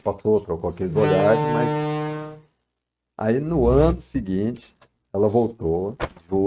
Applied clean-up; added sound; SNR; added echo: neural mask model RNNoise.